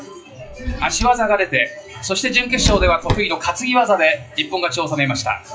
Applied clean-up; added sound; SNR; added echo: classical method WPE with log-MMSE.